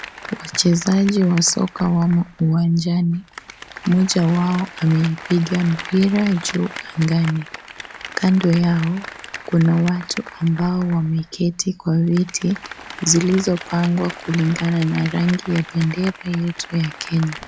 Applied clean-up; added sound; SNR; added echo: none; Applause; 15 dB; none.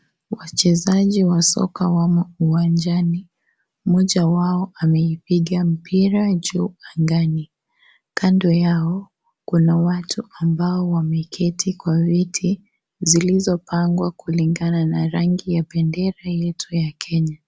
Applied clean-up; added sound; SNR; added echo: none; none; none; none.